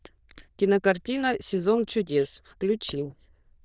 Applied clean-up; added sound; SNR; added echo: neural diffusion model UNIVERSE++.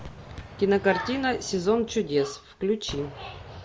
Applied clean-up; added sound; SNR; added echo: none; Gunshot, gunfire; 16 dB; none.